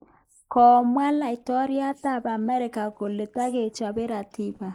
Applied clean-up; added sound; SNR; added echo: neural mask model Resemble Enhance denoiser.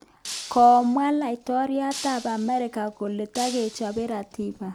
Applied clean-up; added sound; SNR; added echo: none; Shatter; 16 dB; none.